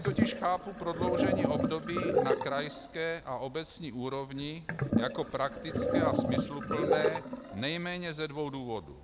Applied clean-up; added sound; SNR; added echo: none; Sink (filling or washing); -2 dB; none.